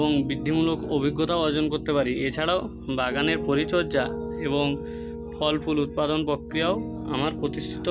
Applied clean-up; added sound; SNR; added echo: none; Piano; 8 dB; none.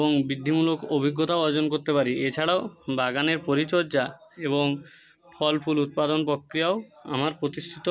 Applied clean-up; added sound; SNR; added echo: none; none; none; none.